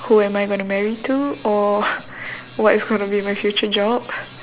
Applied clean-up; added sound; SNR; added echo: none; none; none; none.